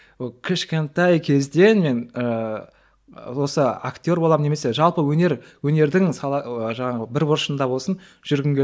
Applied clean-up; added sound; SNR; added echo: none; none; none; none.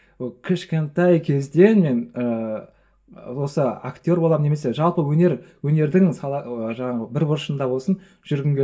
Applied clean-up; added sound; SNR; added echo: none; none; none; reverberation time 0.2 s.